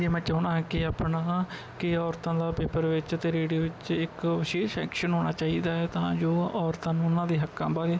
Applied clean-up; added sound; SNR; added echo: none; none; none; none.